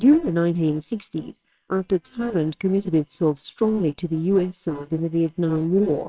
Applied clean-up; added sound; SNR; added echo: neural separator model SepFormer WHAMR!.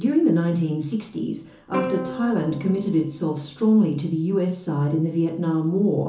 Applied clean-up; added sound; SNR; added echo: none; Plucked string instrument; 11 dB; reverberation time 0.7 s.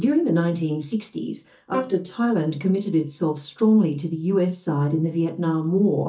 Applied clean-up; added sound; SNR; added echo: neural mask model DeepFilterNet 3.